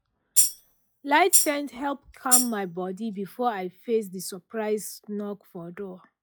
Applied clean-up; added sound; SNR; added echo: classical method log-MMSE.